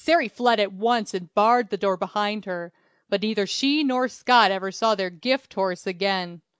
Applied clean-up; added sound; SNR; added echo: none; none; none; none.